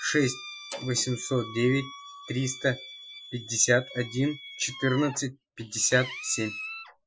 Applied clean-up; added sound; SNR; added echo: classical method Wiener filter.